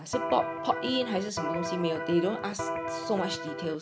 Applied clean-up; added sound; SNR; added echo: none; Electric guitar; 4 dB; none.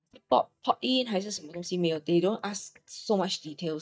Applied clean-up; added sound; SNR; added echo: neural mask model DeepFilterNet 3.